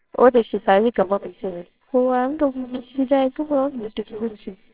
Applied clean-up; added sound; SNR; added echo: neural separator model SepFormer WHAMR!.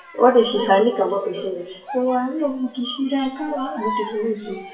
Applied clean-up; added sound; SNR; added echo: classical method WPE with log-MMSE.